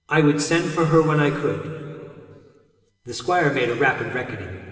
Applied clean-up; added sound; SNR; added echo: none; none; none; reverberation time 2.7 s.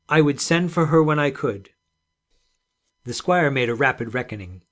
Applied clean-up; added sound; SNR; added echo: none; none; none; none.